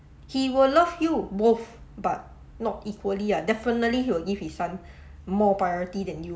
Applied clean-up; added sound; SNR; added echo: none; none; none; none.